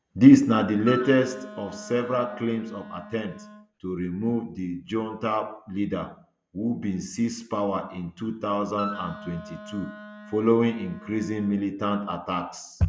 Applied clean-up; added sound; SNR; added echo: none; Wind instrument, woodwind instrument; 15 dB; none.